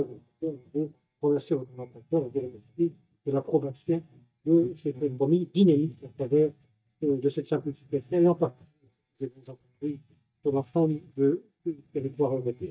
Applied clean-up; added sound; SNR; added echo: neural mask model DeepFilterNet 3.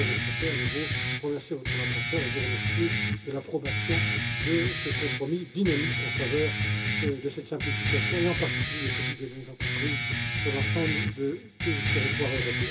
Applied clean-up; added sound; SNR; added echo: none; Guitar; -4 dB; reverberation time 0.2 s.